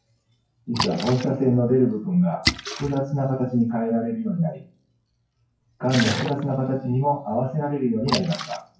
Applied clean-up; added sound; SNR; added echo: classical method WPE with log-MMSE.